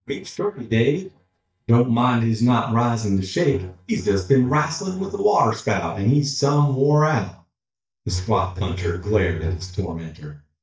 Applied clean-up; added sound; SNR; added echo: neural mask model DeepFilterNet 3.